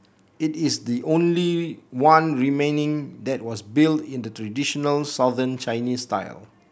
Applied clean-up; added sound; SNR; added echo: none; none; none; none.